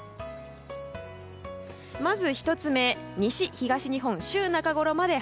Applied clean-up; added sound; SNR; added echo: none; none; none; none.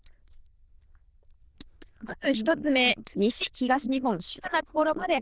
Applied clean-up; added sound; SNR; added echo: neural diffusion model UNIVERSE++.